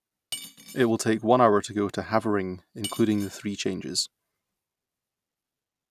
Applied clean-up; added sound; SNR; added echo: none; Cutlery, silverware / Dishes, pots, and pans; 14 dB; none.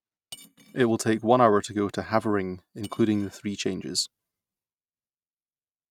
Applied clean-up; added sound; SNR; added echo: neural mask model RNNoise.